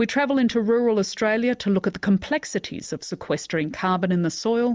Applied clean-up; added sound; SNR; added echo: none; none; none; none.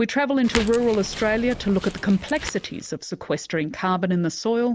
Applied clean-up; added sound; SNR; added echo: none; Crackle; 11 dB; none.